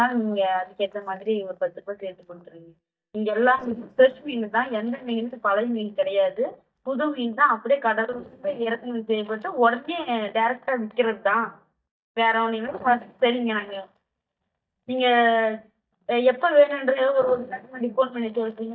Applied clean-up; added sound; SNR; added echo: neural mask model DeepFilterNet 3.